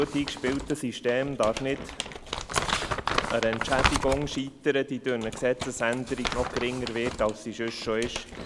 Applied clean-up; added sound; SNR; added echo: none; Crumpling, crinkling; 4 dB; none.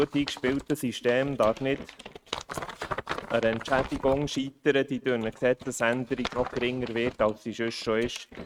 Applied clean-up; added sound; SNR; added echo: neural mask model RNNoise.